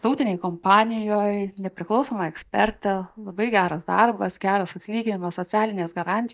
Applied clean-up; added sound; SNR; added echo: neural mask model DeepFilterNet 3.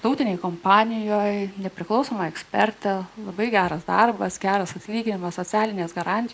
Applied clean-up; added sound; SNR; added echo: none; none; none; none.